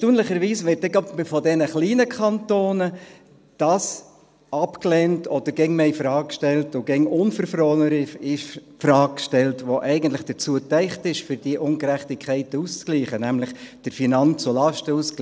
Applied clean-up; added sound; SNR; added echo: none; none; none; none.